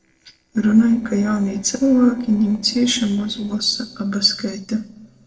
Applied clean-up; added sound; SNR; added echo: neural separator model SepFormer DNS4.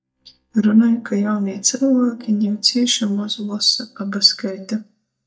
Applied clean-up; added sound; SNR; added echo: neural mask model DeepFilterNet 3.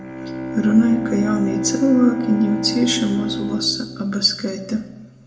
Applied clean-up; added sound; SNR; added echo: none; Bowed string instrument; 7 dB; reverberation time 0.6 s.